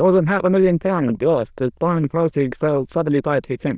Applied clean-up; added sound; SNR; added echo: neural diffusion model UNIVERSE++.